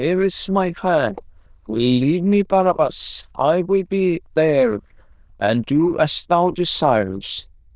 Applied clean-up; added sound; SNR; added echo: neural diffusion model UNIVERSE++.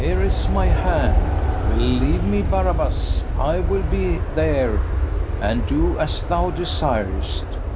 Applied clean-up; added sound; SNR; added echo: none; Aircraft; -4 dB; none.